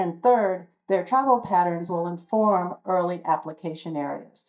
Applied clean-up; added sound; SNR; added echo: neural mask model DeepFilterNet 3.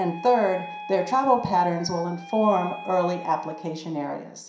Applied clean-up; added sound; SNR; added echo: none; Wind instrument, woodwind instrument; 15 dB; reverberation time 0.5 s.